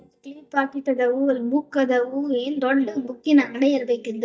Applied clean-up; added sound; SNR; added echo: neural mask model DeepFilterNet 3.